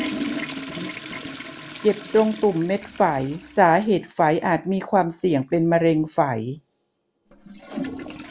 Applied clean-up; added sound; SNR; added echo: none; Toilet flush / Water; 12 dB; none.